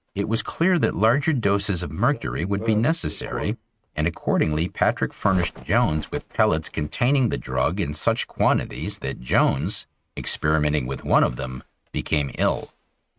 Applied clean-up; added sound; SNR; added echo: neural mask model RNNoise.